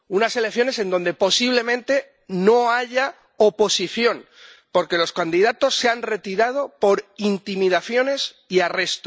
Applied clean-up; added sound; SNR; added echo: none; none; none; none.